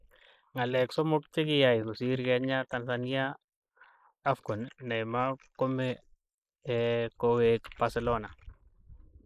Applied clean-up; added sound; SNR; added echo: neural mask model Resemble Enhance denoiser.